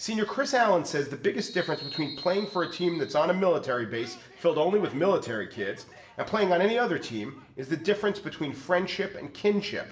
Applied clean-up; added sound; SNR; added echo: none; none; none; reverberation time 0.6 s.